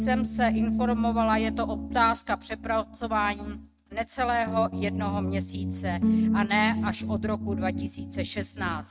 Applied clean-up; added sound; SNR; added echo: neural mask model RNNoise.